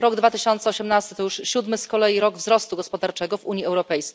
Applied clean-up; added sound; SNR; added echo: none; none; none; none.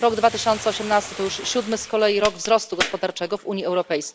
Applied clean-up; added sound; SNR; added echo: none; Bathtub (filling or washing) + Crack; 12 dB; none.